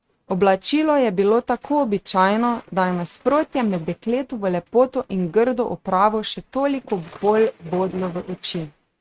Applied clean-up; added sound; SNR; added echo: neural mask model RNNoise.